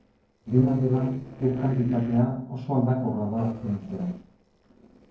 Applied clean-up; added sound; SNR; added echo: neural separator model SepFormer DNS4.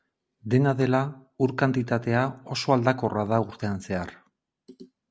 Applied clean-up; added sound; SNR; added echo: none; none; none; none.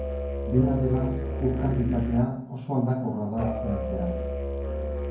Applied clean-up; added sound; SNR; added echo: none; Musical instrument; 3 dB; reverberation time 0.9 s.